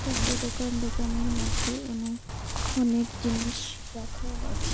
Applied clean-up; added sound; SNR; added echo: none; Wind; -2 dB; none.